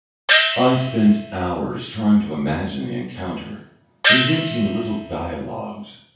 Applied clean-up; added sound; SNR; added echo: none; Gong; -2 dB; reverberation time 0.7 s.